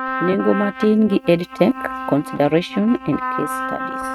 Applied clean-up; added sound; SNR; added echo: neural mask model RNNoise.